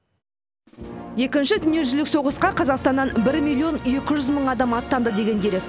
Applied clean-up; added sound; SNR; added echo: none; none; none; none.